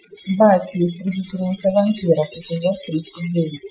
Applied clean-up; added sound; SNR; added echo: classical method Wiener filter.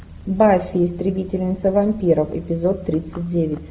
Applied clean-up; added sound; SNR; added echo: none; none; none; none.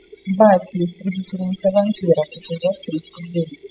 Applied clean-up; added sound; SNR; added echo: classical method spectral subtraction.